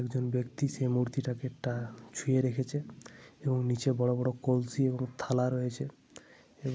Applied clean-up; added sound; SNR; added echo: none; none; none; none.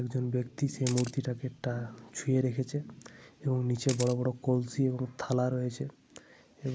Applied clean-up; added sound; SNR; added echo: none; Camera; 13 dB; none.